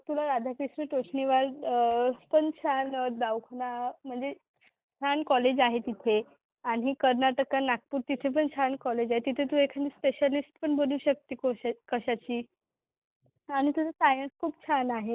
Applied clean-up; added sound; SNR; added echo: neural mask model DeepFilterNet 3.